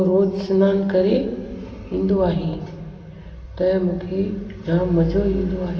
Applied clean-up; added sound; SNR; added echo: none; none; none; reverberation time 2.2 s.